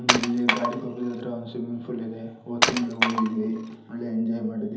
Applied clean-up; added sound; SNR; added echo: none; Wood; -2 dB; reverberation time 1.2 s.